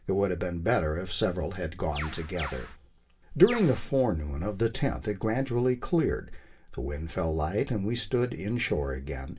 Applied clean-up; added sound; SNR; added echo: none; Bird; 11 dB; reverberation time 0.2 s.